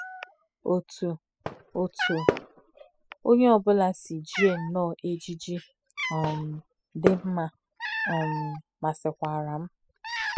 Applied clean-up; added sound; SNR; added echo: classical method spectral subtraction.